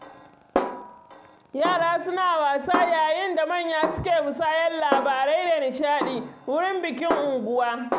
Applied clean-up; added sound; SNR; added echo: none; Snare drum; 7 dB; none.